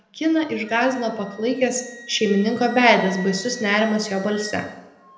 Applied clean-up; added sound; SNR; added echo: none; Wind instrument, woodwind instrument; 17 dB; reverberation time 0.7 s.